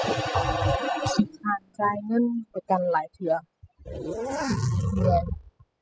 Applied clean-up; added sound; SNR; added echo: classical method spectral subtraction.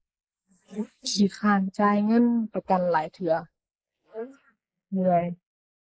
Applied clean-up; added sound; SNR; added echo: neural mask model Resemble Enhance denoiser.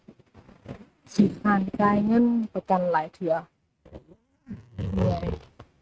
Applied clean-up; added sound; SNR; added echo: neural mask model RNNoise.